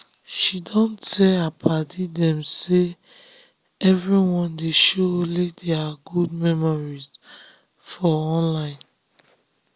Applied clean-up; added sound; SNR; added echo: none; none; none; none.